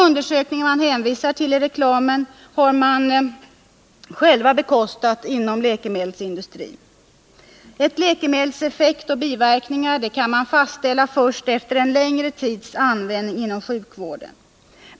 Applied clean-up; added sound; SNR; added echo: none; none; none; none.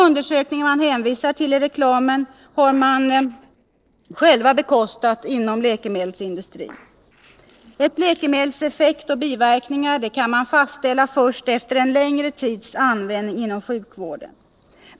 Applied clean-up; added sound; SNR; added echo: neural separator model SepFormer DNS4.